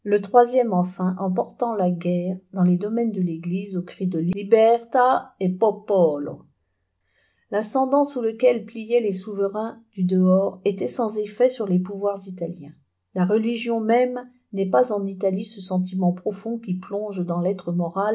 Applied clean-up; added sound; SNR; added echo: none; none; none; none.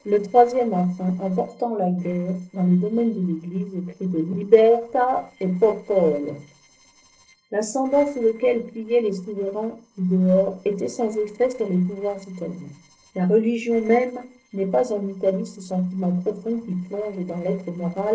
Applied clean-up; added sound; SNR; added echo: neural separator model SepFormer DNS4.